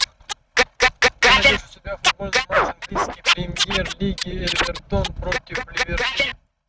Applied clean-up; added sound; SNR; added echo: neural mask model RNNoise.